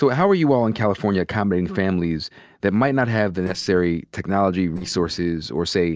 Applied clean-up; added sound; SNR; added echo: neural separator model SepFormer DNS4.